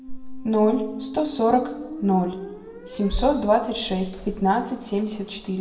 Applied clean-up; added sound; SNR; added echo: none; Squeak; 16 dB; reverberation time 0.7 s.